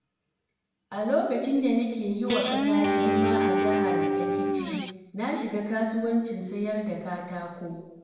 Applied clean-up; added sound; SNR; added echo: none; Guitar; -3 dB; reverberation time 0.9 s.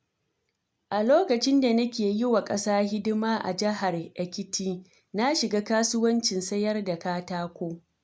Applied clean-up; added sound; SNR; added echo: none; none; none; none.